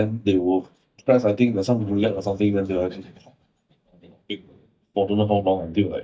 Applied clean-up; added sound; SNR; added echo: neural mask model DeepFilterNet 3.